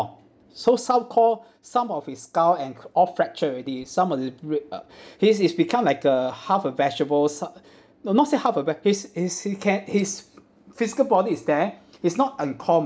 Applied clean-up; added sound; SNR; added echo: none; none; none; none.